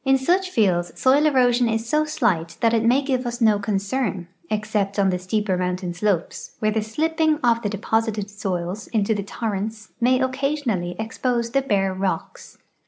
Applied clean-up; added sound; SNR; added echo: none; none; none; none.